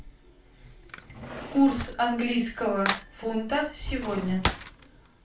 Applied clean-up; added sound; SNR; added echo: none; Cutlery, silverware / Drawer open or close; 7 dB; reverberation time 0.3 s.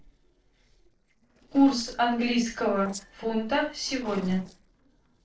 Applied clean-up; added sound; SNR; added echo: neural separator model SepFormer DNS4.